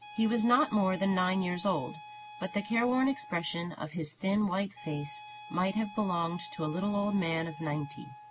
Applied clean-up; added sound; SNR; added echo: none; Wind instrument, woodwind instrument; 17 dB; none.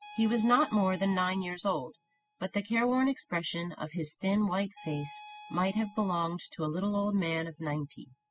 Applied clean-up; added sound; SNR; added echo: classical method spectral subtraction.